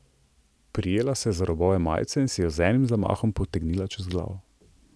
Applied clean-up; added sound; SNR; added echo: none; none; none; none.